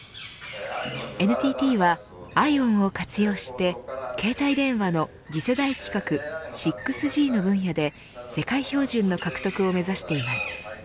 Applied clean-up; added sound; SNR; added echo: none; Bird; 15 dB; none.